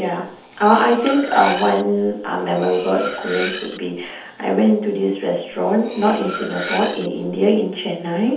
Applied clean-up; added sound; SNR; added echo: none; Cutlery, silverware; 12 dB; reverberation time 0.6 s.